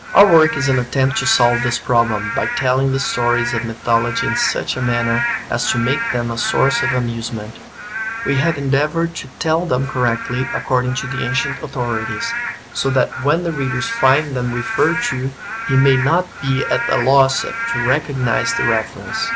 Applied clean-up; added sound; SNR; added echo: none; Rain / Frog; 7 dB; none.